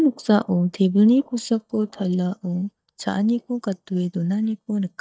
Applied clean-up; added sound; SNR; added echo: neural mask model DeepFilterNet 3.